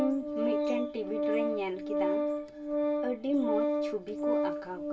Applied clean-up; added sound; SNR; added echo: none; Organ; -4 dB; reverberation time 0.1 s.